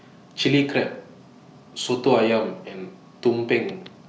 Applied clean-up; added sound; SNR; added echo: none; none; none; none.